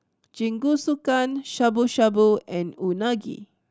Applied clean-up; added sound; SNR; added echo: none; none; none; none.